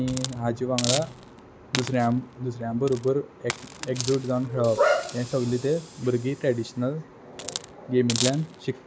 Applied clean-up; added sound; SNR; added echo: none; Hiss; 10 dB; none.